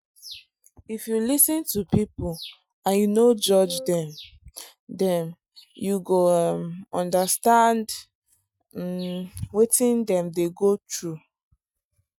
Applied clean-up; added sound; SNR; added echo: neural mask model RNNoise.